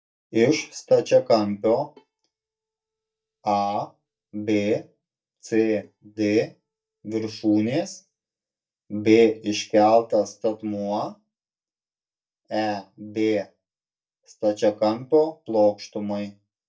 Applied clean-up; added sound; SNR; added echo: neural mask model DeepFilterNet 3.